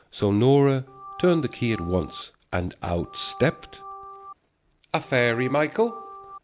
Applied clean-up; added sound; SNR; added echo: none; Organ; 16 dB; none.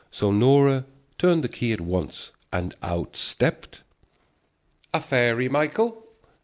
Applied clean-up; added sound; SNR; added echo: none; none; none; none.